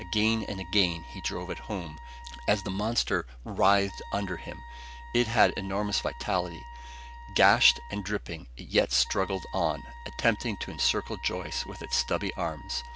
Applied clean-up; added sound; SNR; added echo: none; Wind instrument, woodwind instrument; 17 dB; none.